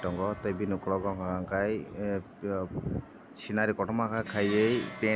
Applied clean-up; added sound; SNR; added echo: none; Plucked string instrument; 16 dB; none.